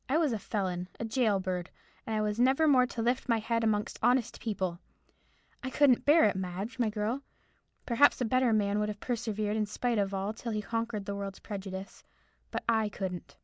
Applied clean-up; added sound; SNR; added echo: none; none; none; none.